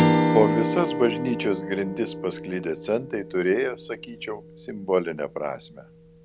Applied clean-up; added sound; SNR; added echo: none; Strum; 1 dB; none.